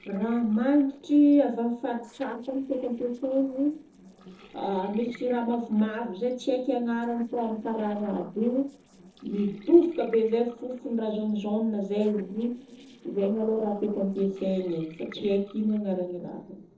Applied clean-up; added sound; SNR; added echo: neural separator model SepFormer DNS4.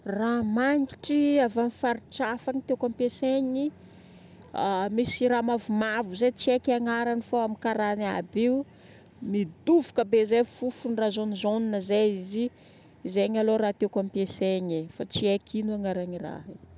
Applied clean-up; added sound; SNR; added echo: none; none; none; none.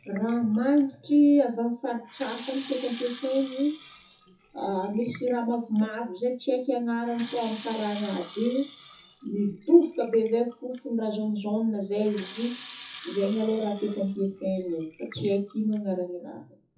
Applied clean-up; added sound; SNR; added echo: classical method WPE with log-MMSE.